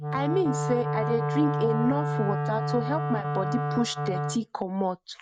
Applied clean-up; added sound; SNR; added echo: neural mask model RNNoise.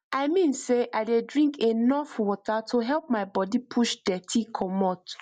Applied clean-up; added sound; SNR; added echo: none; none; none; none.